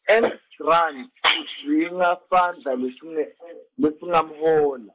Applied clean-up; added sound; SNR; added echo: neural mask model Resemble Enhance denoiser.